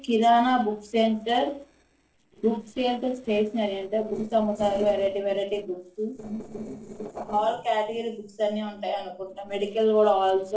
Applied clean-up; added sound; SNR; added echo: neural separator model SepFormer DNS4.